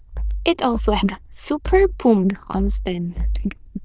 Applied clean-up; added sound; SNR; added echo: neural diffusion model UNIVERSE++.